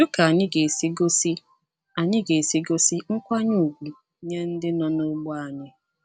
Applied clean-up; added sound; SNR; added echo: none; none; none; none.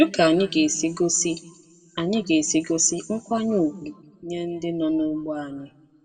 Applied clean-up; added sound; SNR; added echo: none; none; none; reverberation time 1.1 s.